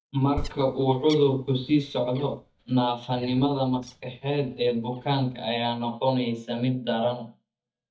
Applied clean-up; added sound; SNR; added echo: neural mask model DeepFilterNet 3.